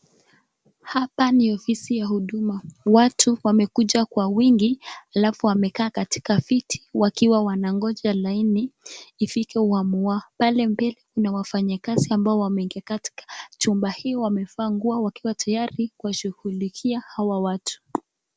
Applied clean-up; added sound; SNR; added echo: none; none; none; none.